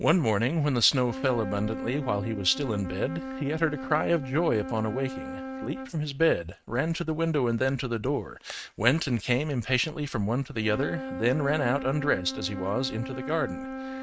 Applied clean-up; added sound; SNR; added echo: neural mask model RNNoise.